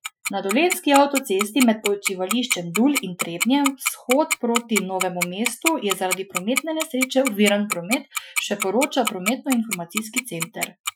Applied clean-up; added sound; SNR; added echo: classical method Wiener filter.